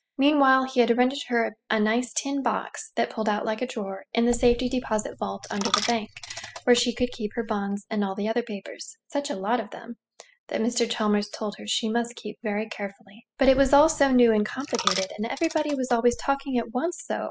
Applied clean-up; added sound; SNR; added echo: classical method spectral subtraction.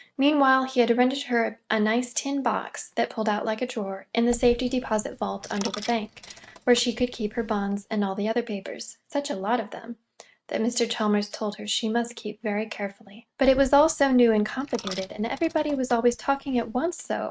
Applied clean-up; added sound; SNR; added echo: neural mask model RNNoise.